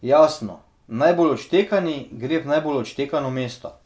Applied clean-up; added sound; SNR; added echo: none; none; none; none.